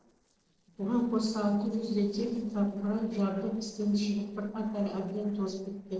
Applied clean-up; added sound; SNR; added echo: neural separator model SepFormer DNS4.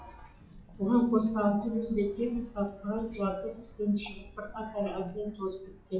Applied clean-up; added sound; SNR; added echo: classical method WPE with log-MMSE.